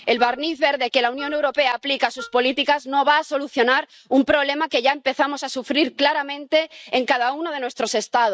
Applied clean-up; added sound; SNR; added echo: neural mask model RNNoise.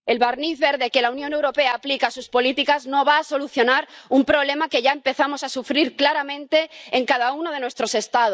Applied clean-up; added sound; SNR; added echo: neural mask model DeepFilterNet 3.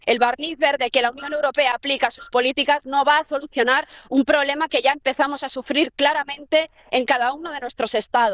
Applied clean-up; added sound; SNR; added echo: neural diffusion model UNIVERSE++.